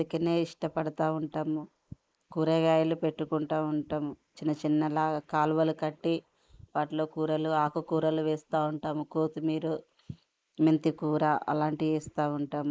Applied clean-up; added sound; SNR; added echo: neural mask model Resemble Enhance denoiser.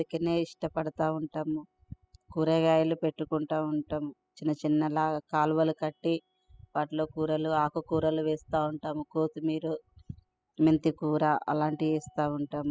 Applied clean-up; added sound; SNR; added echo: classical method spectral subtraction.